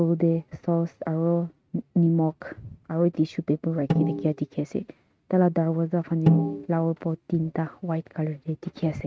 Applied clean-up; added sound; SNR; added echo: neural mask model RNNoise.